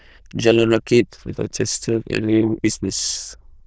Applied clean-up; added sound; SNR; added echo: neural diffusion model UNIVERSE++.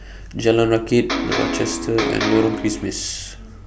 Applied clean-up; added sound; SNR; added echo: none; Electric guitar; 3 dB; none.